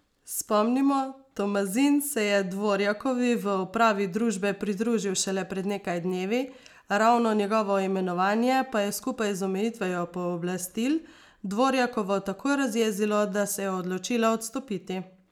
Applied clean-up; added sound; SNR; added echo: none; none; none; none.